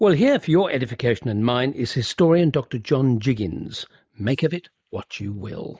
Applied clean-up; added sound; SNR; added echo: neural mask model Resemble Enhance denoiser.